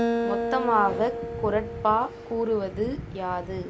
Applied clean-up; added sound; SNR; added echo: none; Acoustic guitar; 5 dB; none.